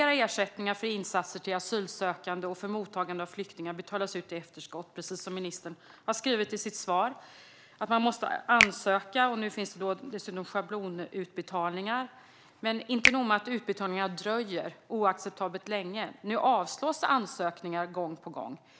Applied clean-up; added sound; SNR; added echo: none; Finger snapping; 2 dB; none.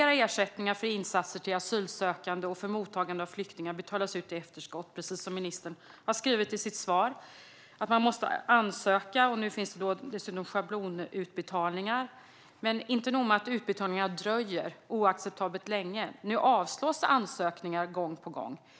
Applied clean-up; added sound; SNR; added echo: none; none; none; none.